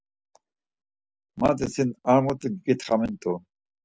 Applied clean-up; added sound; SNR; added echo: none; none; none; none.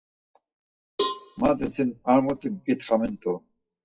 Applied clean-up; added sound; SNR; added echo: classical method WPE with log-MMSE.